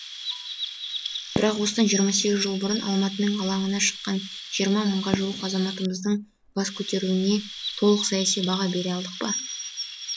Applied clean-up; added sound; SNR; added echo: none; Fireworks + Chirp, tweet; 8 dB; none.